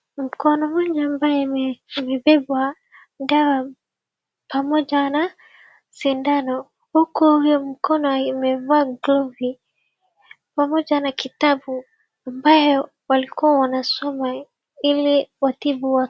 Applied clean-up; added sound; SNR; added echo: none; none; none; none.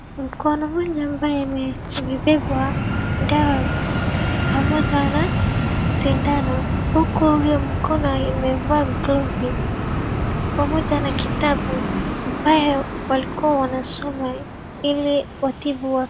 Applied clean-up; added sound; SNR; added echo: none; Fixed-wing aircraft, airplane; 1 dB; none.